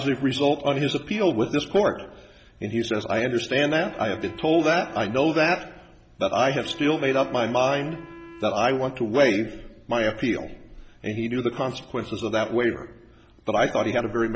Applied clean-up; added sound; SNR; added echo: none; Wind instrument, woodwind instrument; 19 dB; none.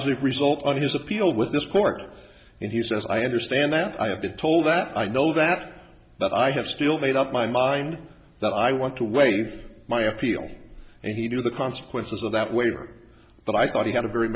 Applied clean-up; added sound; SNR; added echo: none; none; none; none.